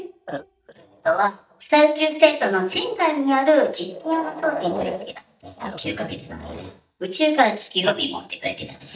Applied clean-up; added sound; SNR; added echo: neural mask model DeepFilterNet 3.